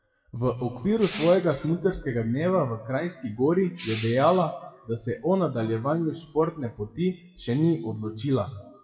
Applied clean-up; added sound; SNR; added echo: classical method WPE with log-MMSE.